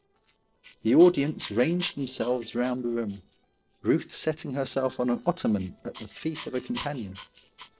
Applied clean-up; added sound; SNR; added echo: neural separator model SepFormer DNS4.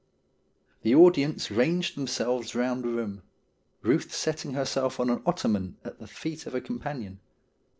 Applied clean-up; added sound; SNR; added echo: none; none; none; none.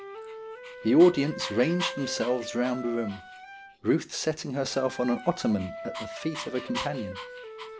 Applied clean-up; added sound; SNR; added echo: none; Dog + Wind instrument, woodwind instrument; 11 dB; none.